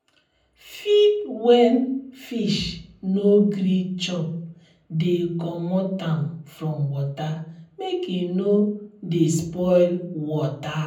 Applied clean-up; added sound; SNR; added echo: none; none; none; reverberation time 0.6 s.